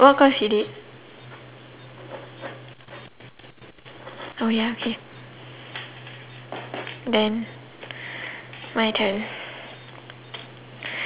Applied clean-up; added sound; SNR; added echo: none; none; none; none.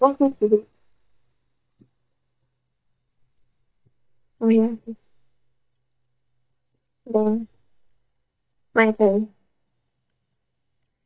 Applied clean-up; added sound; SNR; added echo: neural mask model DeepFilterNet 3.